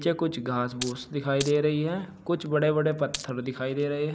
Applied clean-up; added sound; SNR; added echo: none; Glass; 11 dB; none.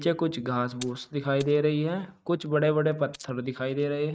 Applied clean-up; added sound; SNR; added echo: neural mask model RNNoise.